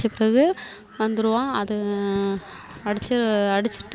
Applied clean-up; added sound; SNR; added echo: none; none; none; none.